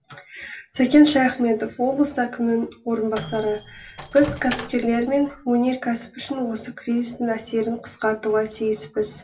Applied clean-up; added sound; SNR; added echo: none; Microwave oven; 13 dB; reverberation time 0.2 s.